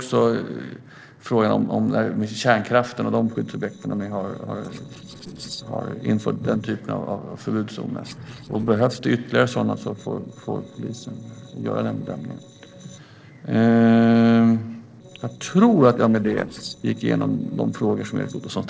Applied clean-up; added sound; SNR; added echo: neural separator model SepFormer DNS4.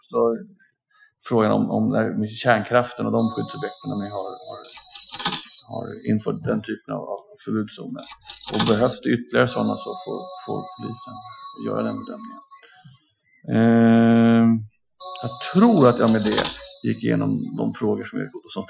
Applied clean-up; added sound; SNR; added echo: classical method Wiener filter.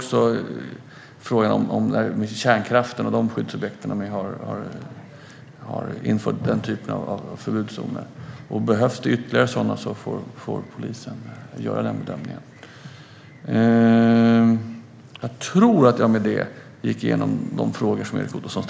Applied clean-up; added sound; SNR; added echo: none; none; none; none.